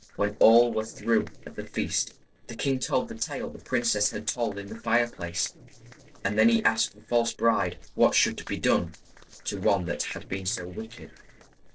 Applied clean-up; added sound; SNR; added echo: neural separator model SepFormer DNS4.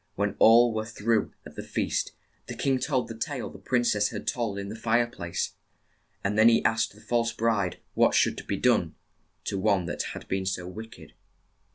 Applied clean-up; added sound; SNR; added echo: none; none; none; none.